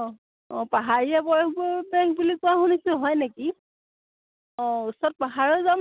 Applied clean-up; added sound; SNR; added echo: none; none; none; none.